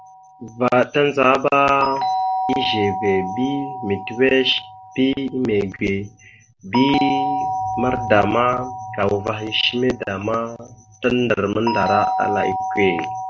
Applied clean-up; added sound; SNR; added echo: none; Doorbell; 6 dB; none.